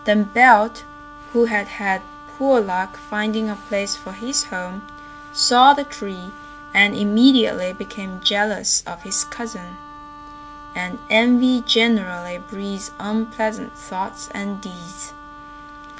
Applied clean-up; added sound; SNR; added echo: none; Wind instrument, woodwind instrument; 18 dB; none.